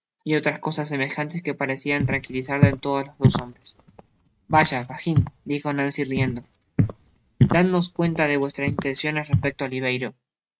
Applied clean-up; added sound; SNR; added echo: neural mask model RNNoise.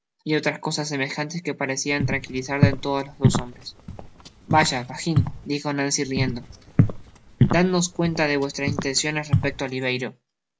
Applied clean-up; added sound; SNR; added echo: none; Walk, footsteps; -1 dB; none.